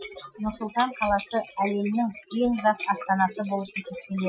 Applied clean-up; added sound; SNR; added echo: classical method Wiener filter.